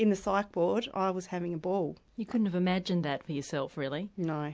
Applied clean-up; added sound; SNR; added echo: none; none; none; none.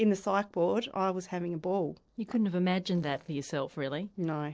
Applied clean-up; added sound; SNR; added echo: neural separator model SepFormer DNS4.